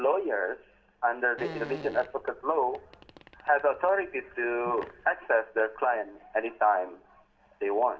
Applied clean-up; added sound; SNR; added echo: none; Fart; 17 dB; reverberation time 0.3 s.